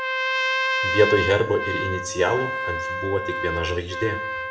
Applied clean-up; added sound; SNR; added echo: none; Trumpet; 1 dB; reverberation time 0.7 s.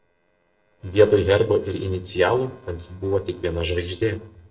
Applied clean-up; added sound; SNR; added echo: neural separator model SepFormer DNS4.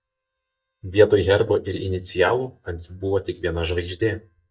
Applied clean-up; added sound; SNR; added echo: neural mask model DeepFilterNet 3.